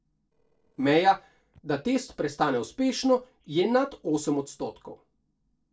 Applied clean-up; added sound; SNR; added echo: neural separator model SepFormer DNS4.